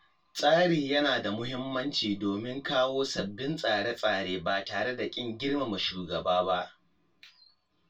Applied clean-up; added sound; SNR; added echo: none; none; none; reverberation time 0.2 s.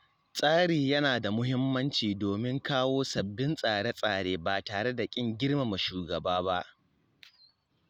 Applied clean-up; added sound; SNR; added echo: none; none; none; none.